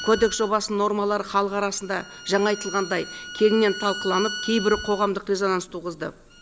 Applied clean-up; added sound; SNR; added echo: none; Bowed string instrument; 13 dB; none.